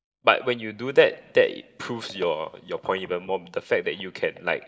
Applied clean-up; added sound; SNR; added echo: neural mask model DeepFilterNet 3.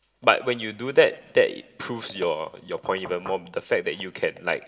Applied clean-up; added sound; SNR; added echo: none; Knock / Wood; 15 dB; reverberation time 1.0 s.